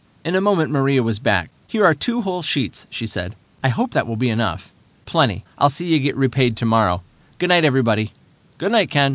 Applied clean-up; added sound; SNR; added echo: none; none; none; none.